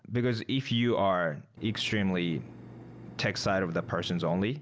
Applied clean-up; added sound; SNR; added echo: none; Engine; 16 dB; none.